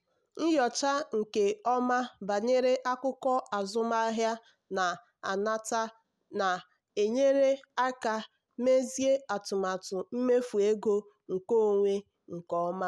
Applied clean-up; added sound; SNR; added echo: none; none; none; none.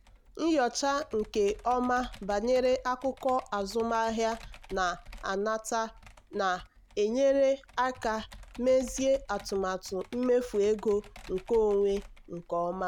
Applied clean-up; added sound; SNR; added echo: none; Computer keyboard; 20 dB; none.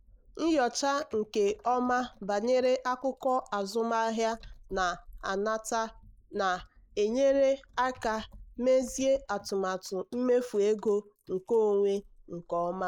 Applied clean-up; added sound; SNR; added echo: neural mask model Resemble Enhance denoiser.